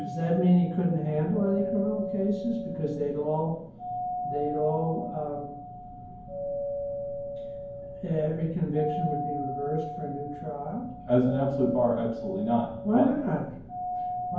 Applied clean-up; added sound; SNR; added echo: none; Doorbell; 7 dB; reverberation time 0.9 s.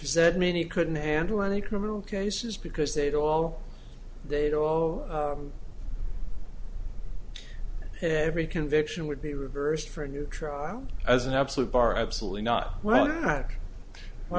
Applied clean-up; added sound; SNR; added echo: none; none; none; none.